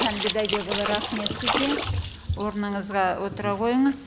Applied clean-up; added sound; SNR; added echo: none; Splash, splatter; 4 dB; none.